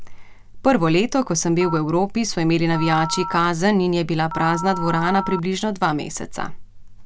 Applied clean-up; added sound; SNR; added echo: none; Telephone; 11 dB; none.